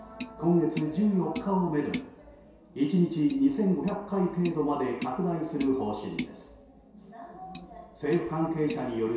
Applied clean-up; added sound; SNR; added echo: none; Tap; 15 dB; reverberation time 0.7 s.